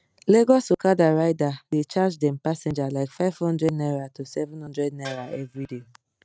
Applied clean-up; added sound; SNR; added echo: neural mask model RNNoise.